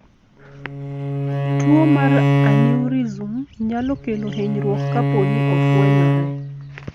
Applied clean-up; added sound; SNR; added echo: none; Bowed string instrument; -4 dB; none.